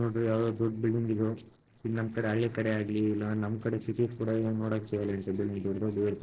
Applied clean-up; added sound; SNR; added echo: neural separator model SepFormer DNS4.